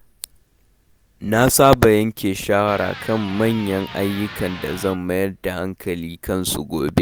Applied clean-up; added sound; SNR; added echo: none; Electric guitar; 16 dB; none.